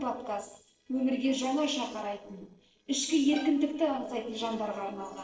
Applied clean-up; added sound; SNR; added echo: neural separator model SepFormer DNS4.